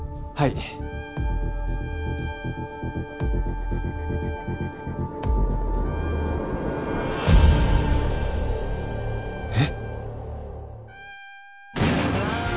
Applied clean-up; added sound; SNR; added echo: none; Trumpet; 19 dB; none.